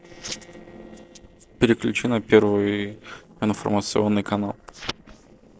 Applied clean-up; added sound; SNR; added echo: neural separator model SepFormer DNS4.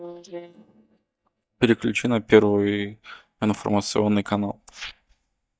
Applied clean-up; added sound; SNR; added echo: neural mask model DeepFilterNet 3.